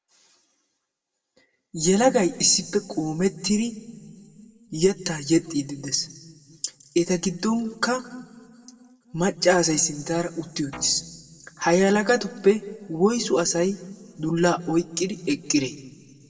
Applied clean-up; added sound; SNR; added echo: none; Guitar; 20 dB; reverberation time 1.4 s.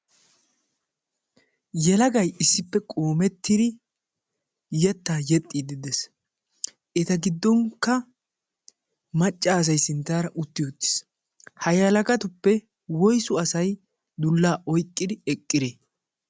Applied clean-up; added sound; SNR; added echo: none; none; none; none.